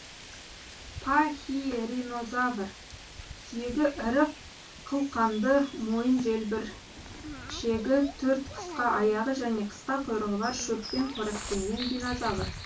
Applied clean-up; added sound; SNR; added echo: none; Bird vocalization, bird call, bird song; 12 dB; reverberation time 0.1 s.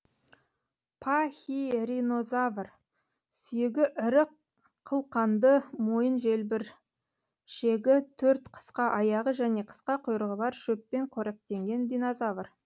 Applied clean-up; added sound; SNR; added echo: none; none; none; none.